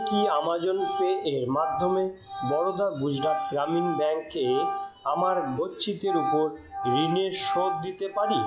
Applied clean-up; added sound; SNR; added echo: classical method log-MMSE.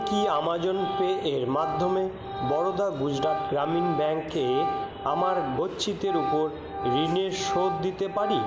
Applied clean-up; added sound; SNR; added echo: none; Organ; 4 dB; none.